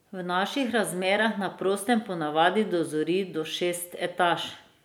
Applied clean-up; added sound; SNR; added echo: none; none; none; none.